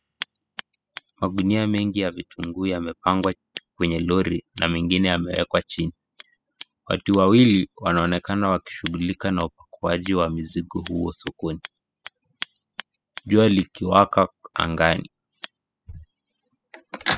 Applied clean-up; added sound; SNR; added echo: classical method spectral subtraction.